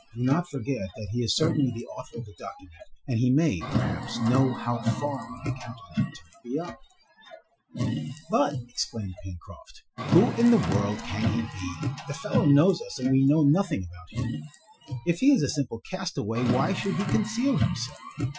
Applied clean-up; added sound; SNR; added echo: classical method Wiener filter.